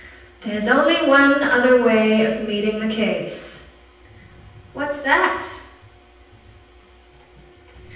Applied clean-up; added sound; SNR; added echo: none; none; none; reverberation time 0.9 s.